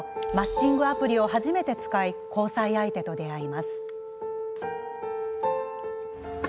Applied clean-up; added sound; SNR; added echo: none; none; none; none.